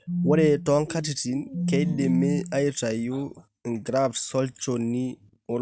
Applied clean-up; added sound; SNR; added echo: neural mask model RNNoise.